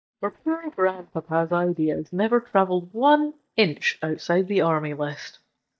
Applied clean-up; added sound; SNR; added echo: neural mask model DeepFilterNet 3.